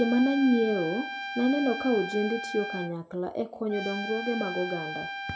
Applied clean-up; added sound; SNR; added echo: none; Trumpet; 8 dB; reverberation time 0.6 s.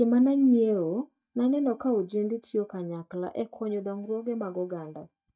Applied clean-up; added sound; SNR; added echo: neural mask model DeepFilterNet 3.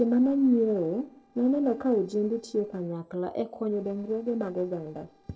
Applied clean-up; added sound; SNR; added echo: neural separator model SepFormer DNS4.